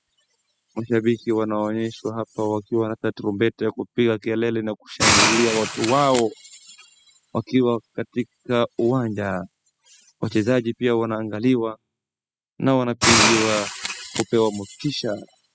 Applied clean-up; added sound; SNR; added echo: classical method spectral subtraction.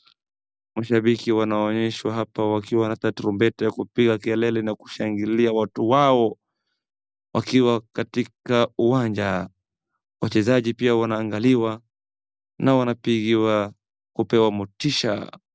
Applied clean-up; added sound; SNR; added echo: none; none; none; none.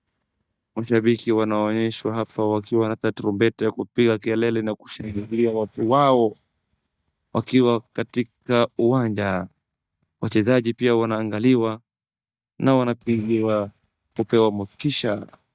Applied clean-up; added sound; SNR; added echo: neural mask model DeepFilterNet 3.